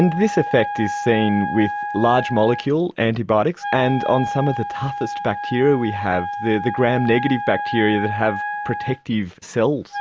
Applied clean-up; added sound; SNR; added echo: none; Wind instrument, woodwind instrument; 7 dB; none.